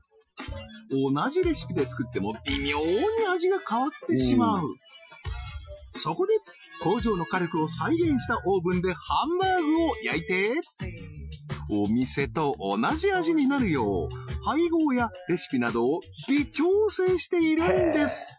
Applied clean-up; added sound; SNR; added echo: classical method Wiener filter.